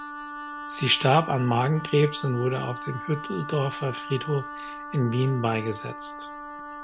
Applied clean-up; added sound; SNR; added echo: none; Wind instrument, woodwind instrument; 11 dB; none.